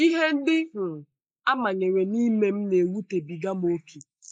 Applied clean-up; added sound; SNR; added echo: neural mask model Resemble Enhance denoiser.